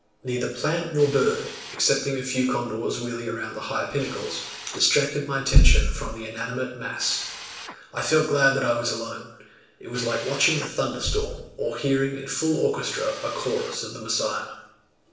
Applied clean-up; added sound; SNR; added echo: none; Drill; 19 dB; reverberation time 0.7 s.